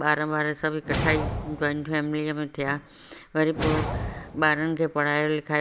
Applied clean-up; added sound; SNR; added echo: none; Whoosh, swoosh, swish; 6 dB; none.